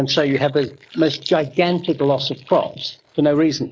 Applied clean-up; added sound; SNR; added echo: neural mask model Resemble Enhance denoiser.